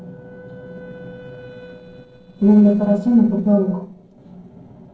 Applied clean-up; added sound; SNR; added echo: neural separator model SepFormer DNS4.